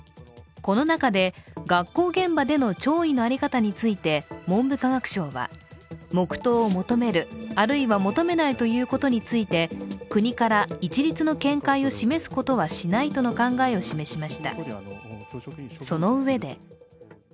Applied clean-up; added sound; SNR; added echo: none; none; none; none.